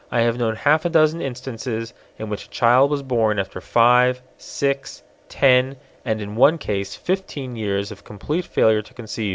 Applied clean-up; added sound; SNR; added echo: none; none; none; none.